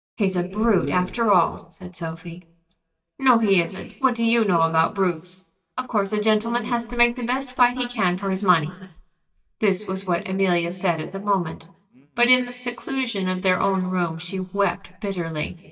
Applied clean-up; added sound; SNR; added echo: neural mask model DeepFilterNet 3.